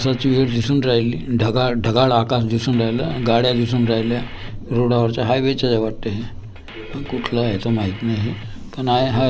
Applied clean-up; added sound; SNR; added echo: none; Drum kit; 20 dB; none.